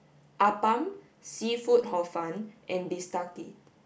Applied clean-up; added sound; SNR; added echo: none; none; none; none.